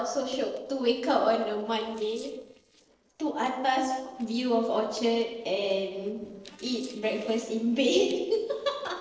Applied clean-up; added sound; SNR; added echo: neural separator model SepFormer DNS4.